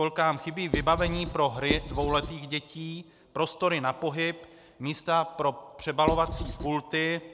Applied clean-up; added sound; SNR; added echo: none; Writing; 3 dB; none.